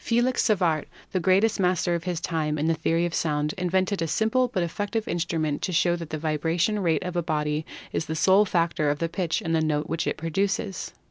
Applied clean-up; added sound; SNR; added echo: none; none; none; none.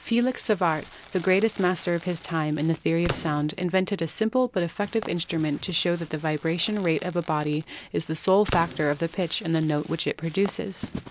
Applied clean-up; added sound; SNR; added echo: none; Crumpling, crinkling + Crackle / Fireworks; 15 dB; none.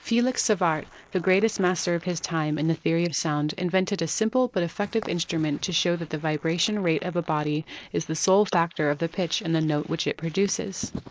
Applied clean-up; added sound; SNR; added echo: neural mask model Resemble Enhance denoiser.